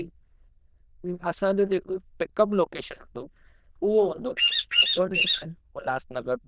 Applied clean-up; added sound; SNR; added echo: neural diffusion model UNIVERSE++.